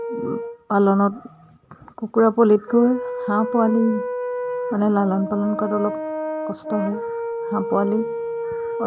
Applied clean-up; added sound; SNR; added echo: none; Brass instrument; 7 dB; none.